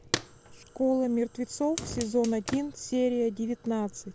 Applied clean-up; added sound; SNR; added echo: none; Fire + Fire; 11 dB; none.